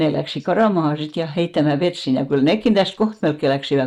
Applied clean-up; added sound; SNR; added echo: neural mask model Resemble Enhance denoiser.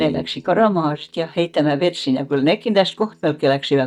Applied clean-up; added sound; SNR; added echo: neural mask model DeepFilterNet 3.